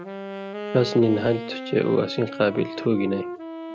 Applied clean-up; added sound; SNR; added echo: none; Wind instrument, woodwind instrument; 10 dB; none.